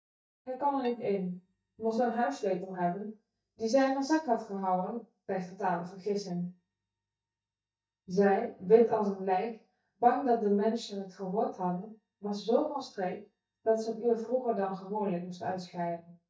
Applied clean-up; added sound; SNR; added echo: neural mask model DeepFilterNet 3.